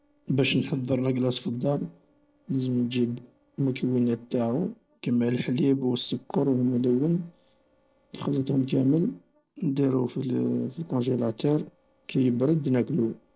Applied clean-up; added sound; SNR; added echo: neural separator model SepFormer DNS4.